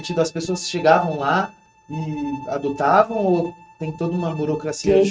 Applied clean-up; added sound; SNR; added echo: neural mask model RNNoise.